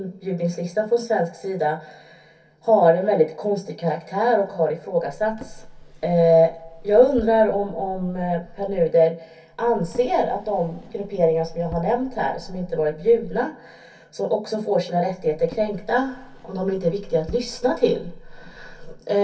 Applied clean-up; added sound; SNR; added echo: none; Drawer open or close; 17 dB; reverberation time 0.3 s.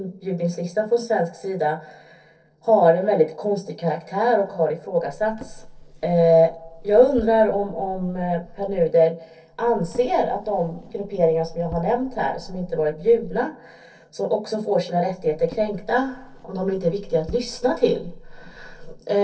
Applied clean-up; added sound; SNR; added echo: neural separator model SepFormer DNS4.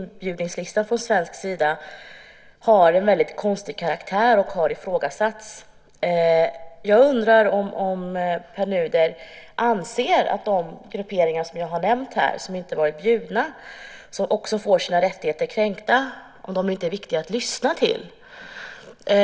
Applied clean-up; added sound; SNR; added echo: none; none; none; none.